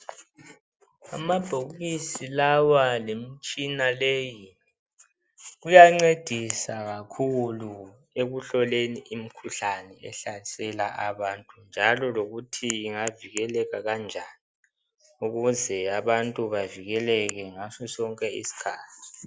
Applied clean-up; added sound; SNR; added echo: none; none; none; none.